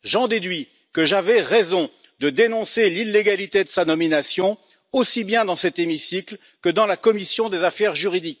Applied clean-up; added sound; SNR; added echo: none; none; none; none.